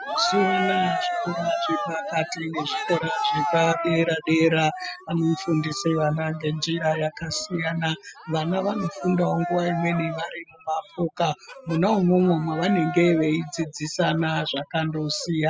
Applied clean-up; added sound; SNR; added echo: classical method spectral subtraction.